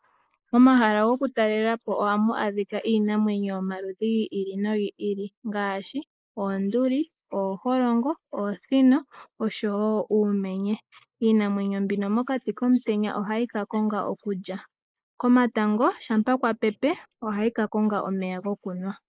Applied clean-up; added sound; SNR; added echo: neural mask model Resemble Enhance denoiser.